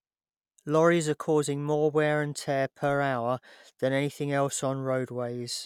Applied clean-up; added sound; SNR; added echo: none; none; none; none.